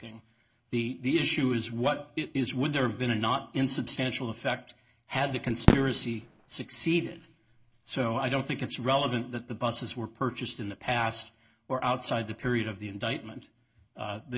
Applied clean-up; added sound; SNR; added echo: none; Fireworks; 0 dB; none.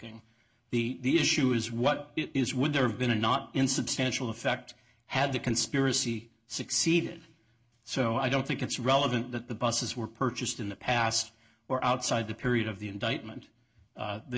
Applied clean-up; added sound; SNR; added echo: none; none; none; none.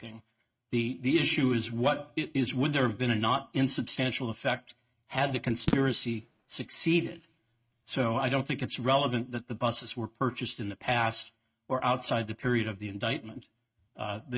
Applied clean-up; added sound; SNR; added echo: neural mask model RNNoise.